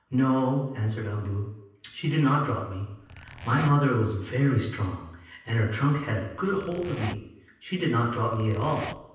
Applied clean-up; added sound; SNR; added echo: none; Zipper (clothing); 13 dB; reverberation time 0.9 s.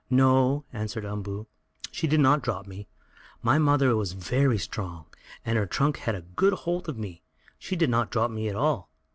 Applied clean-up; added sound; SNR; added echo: none; none; none; none.